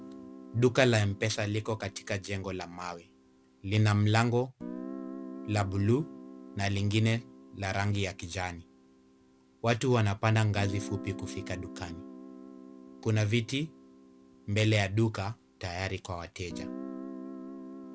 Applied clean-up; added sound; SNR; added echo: none; Guitar; 15 dB; none.